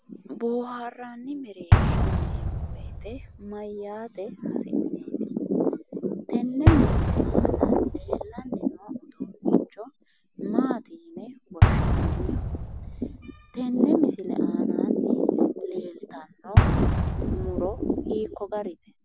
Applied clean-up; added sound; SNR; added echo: none; Explosion; 0 dB; none.